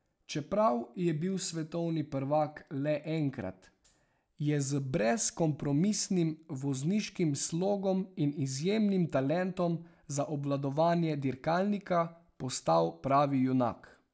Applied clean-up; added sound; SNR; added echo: none; none; none; none.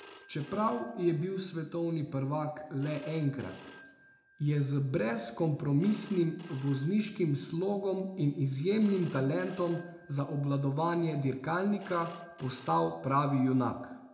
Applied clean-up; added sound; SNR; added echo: none; Telephone; 18 dB; reverberation time 0.6 s.